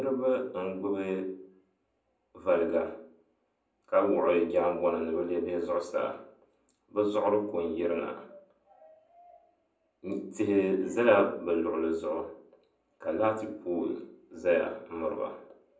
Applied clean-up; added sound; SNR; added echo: none; none; none; reverberation time 0.6 s.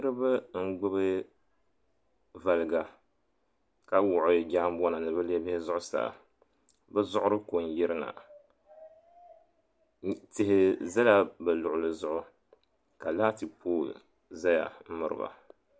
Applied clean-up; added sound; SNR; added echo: none; none; none; none.